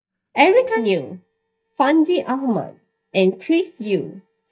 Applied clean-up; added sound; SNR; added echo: neural mask model DeepFilterNet 3.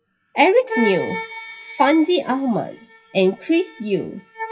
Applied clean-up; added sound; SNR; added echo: classical method WPE with log-MMSE.